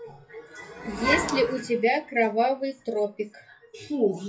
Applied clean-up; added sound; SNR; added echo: classical method WPE with log-MMSE.